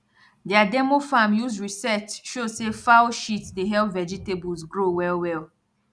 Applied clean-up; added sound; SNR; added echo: none; none; none; none.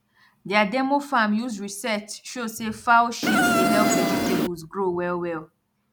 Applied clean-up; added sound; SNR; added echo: none; Insect; -4 dB; none.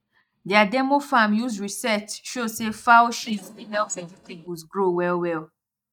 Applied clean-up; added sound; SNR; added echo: neural mask model DeepFilterNet 3.